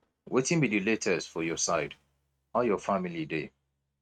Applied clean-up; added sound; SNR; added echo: neural mask model RNNoise.